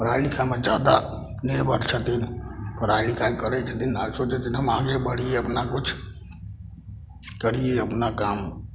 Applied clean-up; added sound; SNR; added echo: none; none; none; none.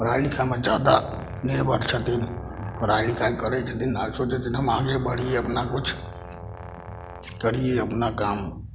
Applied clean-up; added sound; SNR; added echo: none; Brass instrument; 19 dB; none.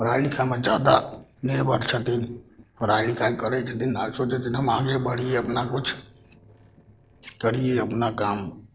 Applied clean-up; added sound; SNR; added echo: neural separator model SepFormer DNS4.